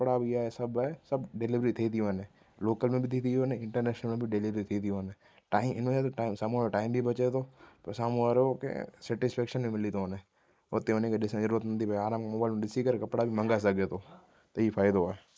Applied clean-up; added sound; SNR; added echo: neural mask model Resemble Enhance denoiser.